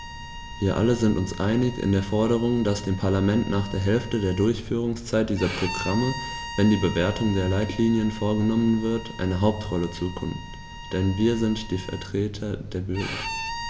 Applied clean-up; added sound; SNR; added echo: none; Bowed string instrument; 14 dB; none.